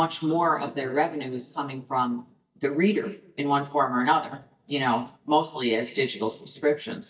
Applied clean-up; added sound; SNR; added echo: neural mask model DeepFilterNet 3.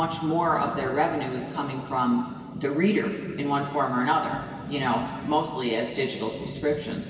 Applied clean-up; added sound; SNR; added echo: none; Rain / Thunderstorm; 15 dB; reverberation time 2.6 s.